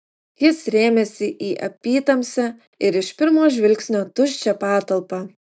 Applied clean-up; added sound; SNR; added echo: none; none; none; none.